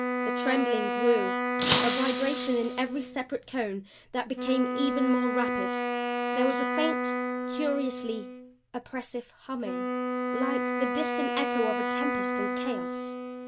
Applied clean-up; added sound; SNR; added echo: none; Shatter + Wind instrument, woodwind instrument; -1 dB; none.